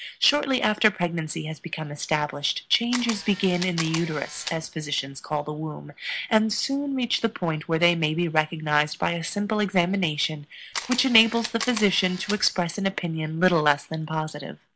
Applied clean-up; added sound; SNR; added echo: none; Camera; 10 dB; none.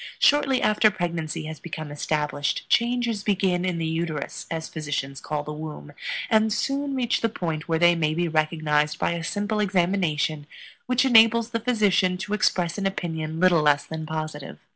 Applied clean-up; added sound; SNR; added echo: none; none; none; none.